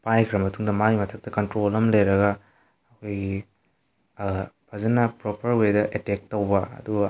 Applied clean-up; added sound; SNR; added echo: none; none; none; none.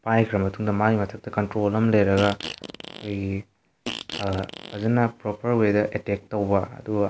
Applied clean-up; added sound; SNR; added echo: none; Fart; 12 dB; none.